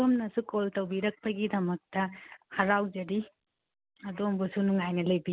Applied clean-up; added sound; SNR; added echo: none; none; none; none.